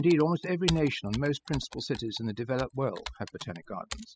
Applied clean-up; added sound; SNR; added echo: classical method spectral subtraction.